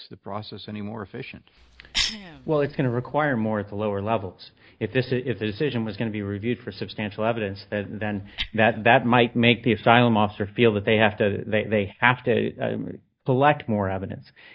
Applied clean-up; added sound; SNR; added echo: neural mask model DeepFilterNet 3.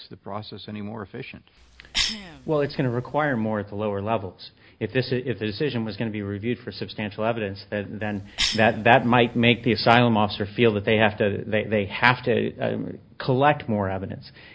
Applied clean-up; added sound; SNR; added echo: none; Cough; 11 dB; none.